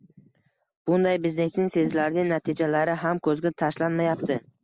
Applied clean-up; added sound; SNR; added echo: none; none; none; none.